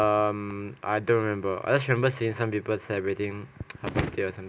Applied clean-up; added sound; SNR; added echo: none; none; none; none.